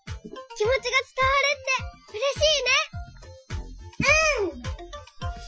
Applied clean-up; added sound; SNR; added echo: classical method Wiener filter.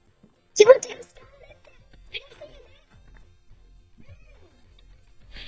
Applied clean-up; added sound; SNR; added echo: neural mask model DeepFilterNet 3.